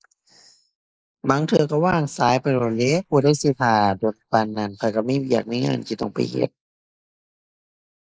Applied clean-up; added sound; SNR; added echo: neural mask model Resemble Enhance denoiser.